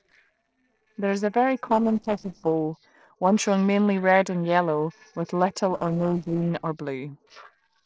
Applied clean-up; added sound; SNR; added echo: neural separator model SepFormer DNS4.